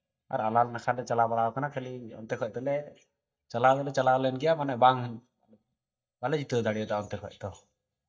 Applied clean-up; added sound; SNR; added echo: neural mask model DeepFilterNet 3.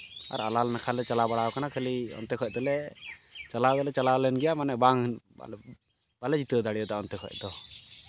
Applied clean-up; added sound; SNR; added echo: none; none; none; none.